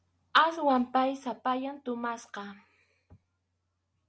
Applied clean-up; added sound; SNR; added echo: none; none; none; none.